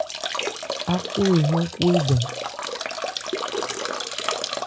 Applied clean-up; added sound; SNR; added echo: none; Drip / Trickle, dribble / Bathtub (filling or washing); 3 dB; none.